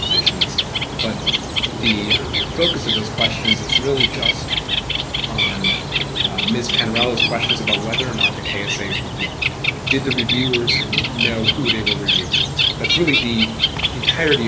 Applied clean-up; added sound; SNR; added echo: none; Bird; -5 dB; none.